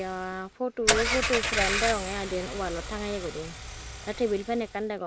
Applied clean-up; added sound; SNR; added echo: none; Engine / Car; 1 dB; none.